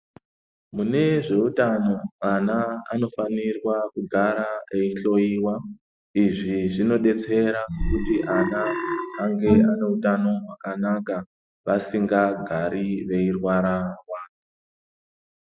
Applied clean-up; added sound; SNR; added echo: classical method Wiener filter.